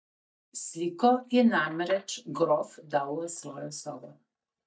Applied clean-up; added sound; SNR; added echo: neural mask model DeepFilterNet 3.